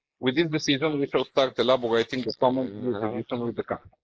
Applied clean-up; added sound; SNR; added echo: neural mask model Resemble Enhance denoiser.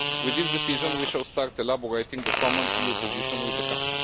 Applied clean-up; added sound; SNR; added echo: none; Fart; -3 dB; none.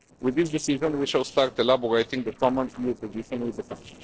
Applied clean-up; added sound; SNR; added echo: neural separator model SepFormer DNS4.